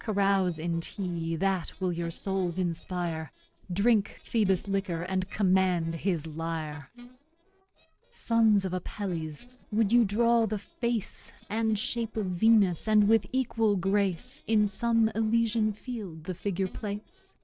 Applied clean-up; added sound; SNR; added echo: neural separator model SepFormer DNS4.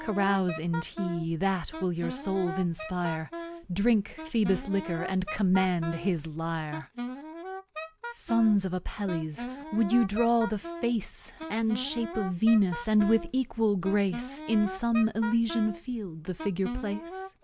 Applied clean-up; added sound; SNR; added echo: none; Wind instrument, woodwind instrument; 11 dB; none.